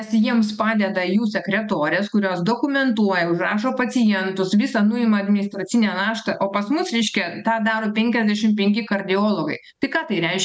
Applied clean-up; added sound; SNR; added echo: none; none; none; none.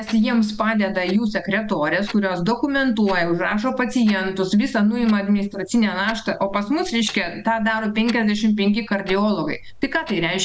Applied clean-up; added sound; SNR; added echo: none; Clock; 18 dB; none.